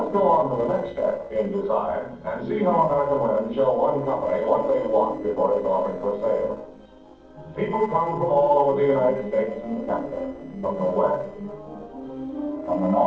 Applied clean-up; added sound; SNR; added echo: neural separator model SepFormer DNS4.